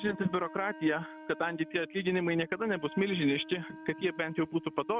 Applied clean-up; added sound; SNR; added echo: none; Wind instrument, woodwind instrument; 16 dB; none.